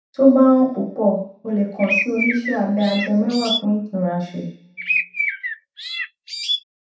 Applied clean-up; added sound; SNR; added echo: none; Bird; 5 dB; reverberation time 0.7 s.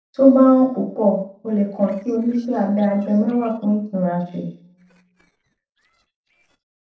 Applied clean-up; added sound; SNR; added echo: neural separator model SepFormer DNS4.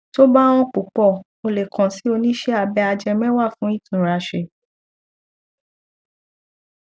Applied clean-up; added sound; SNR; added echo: none; none; none; none.